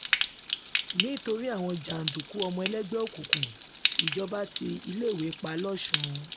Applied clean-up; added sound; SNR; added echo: none; Stream; -1 dB; none.